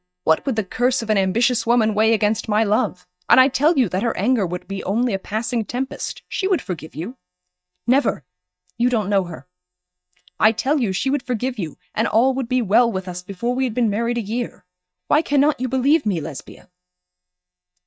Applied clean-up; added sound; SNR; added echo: neural mask model DeepFilterNet 3.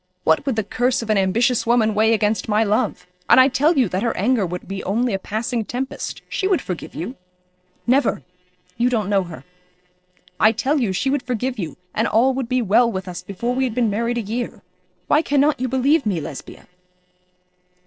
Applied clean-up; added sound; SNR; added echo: neural separator model SepFormer DNS4.